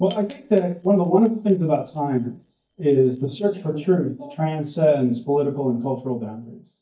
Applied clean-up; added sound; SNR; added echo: neural mask model DeepFilterNet 3.